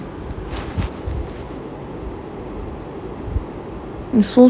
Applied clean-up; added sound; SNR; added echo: none; none; none; none.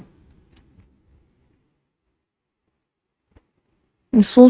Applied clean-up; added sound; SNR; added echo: neural mask model RNNoise.